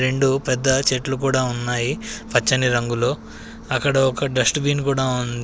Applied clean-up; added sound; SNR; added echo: none; none; none; none.